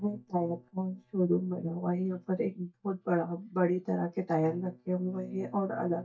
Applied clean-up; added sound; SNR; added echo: neural mask model DeepFilterNet 3.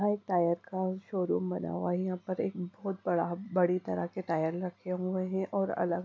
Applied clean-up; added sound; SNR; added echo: none; none; none; none.